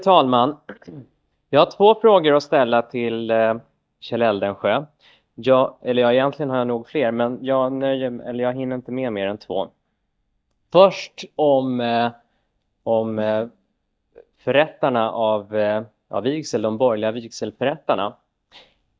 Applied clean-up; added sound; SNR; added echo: neural mask model DeepFilterNet 3.